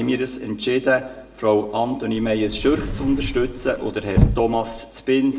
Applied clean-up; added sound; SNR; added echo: none; Sliding door / Slam / Wood; 3 dB; reverberation time 0.6 s.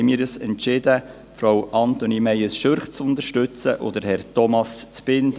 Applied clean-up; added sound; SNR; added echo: none; none; none; none.